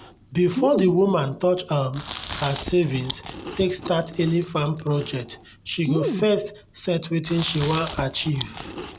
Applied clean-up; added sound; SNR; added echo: none; Chewing, mastication; 10 dB; none.